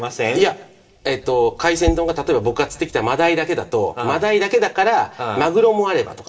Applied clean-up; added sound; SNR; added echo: none; Tap; 13 dB; reverberation time 0.7 s.